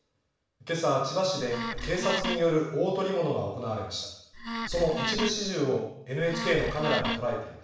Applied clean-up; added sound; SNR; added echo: none; Wood; 4 dB; reverberation time 0.7 s.